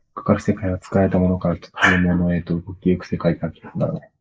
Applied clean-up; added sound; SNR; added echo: neural mask model Resemble Enhance denoiser.